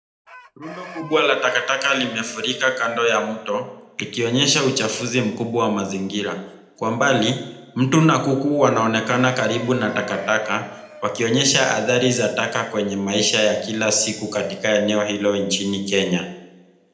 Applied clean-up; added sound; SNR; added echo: none; Chicken, rooster; 19 dB; reverberation time 0.7 s.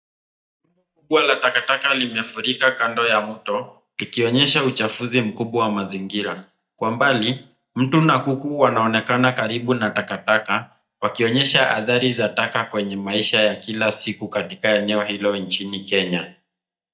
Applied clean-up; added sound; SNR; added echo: neural mask model DeepFilterNet 3.